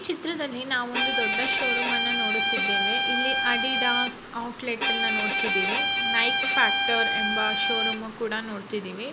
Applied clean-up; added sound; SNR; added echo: none; Bowed string instrument; -4 dB; none.